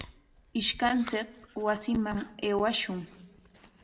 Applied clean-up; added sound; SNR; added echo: none; Chewing, mastication; 19 dB; reverberation time 0.7 s.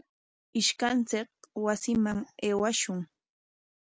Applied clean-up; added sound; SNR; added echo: none; none; none; none.